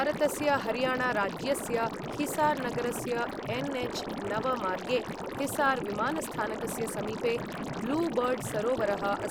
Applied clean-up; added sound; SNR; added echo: none; Liquid; 5 dB; none.